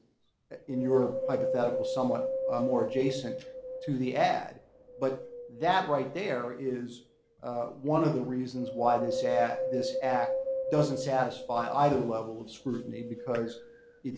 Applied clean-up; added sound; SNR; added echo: none; Wind; 5 dB; none.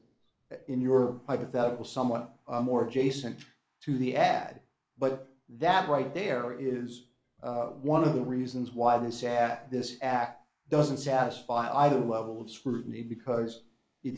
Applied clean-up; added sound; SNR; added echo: neural mask model Resemble Enhance denoiser.